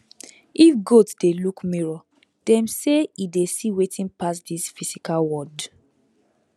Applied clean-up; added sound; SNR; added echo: none; none; none; none.